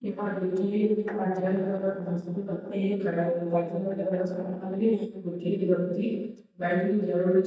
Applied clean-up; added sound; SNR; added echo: neural mask model DeepFilterNet 3.